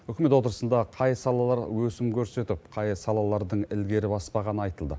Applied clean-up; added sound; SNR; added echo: none; none; none; none.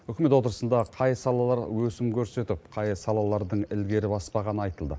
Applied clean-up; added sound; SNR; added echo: neural mask model Resemble Enhance denoiser.